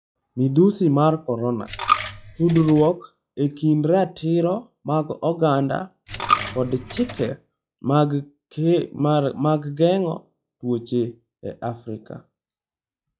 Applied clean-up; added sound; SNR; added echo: classical method log-MMSE.